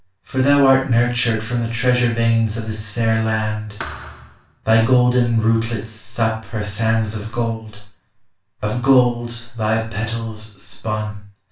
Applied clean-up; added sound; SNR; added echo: none; Thump, thud; 15 dB; reverberation time 0.3 s.